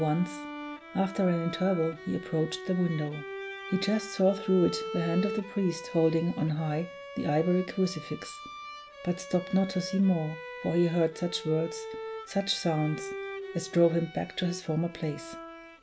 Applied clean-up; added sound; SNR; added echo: none; Bowed string instrument; 11 dB; none.